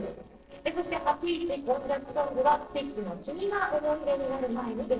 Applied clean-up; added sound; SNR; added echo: neural separator model SepFormer DNS4.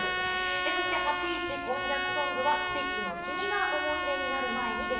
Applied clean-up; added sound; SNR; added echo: none; Trumpet; -2 dB; reverberation time 1.0 s.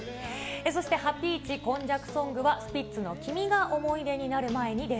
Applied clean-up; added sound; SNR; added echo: none; none; none; none.